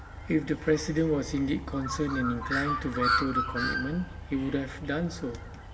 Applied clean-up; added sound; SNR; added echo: none; Bird; 4 dB; reverberation time 1.3 s.